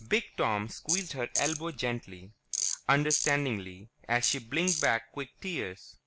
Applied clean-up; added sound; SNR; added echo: none; Tools; 5 dB; none.